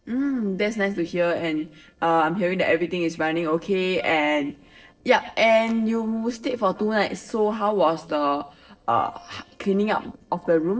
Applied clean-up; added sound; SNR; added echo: neural separator model SepFormer DNS4.